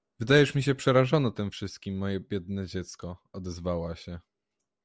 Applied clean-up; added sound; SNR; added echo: none; none; none; none.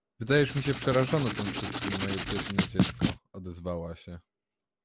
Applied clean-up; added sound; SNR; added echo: none; Writing; -3 dB; none.